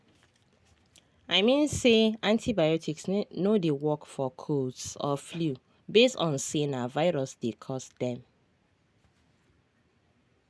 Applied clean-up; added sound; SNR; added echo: none; none; none; none.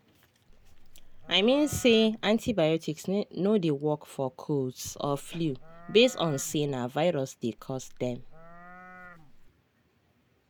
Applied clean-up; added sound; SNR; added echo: none; Livestock, farm animals, working animals; 18 dB; none.